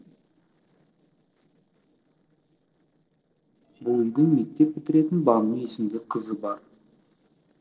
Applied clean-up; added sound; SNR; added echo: neural separator model SepFormer DNS4.